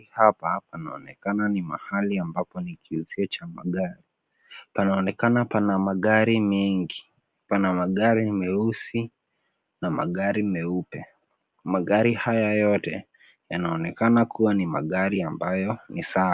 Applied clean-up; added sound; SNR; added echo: none; none; none; none.